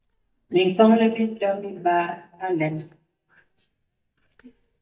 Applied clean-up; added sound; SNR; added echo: neural mask model DeepFilterNet 3.